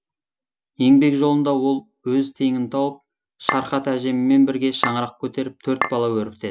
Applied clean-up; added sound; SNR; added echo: none; Chink, clink; 6 dB; none.